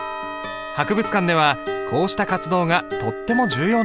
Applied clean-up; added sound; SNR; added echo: none; Trumpet; 13 dB; none.